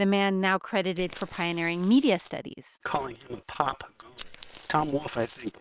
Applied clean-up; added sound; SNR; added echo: neural separator model SepFormer WHAM!.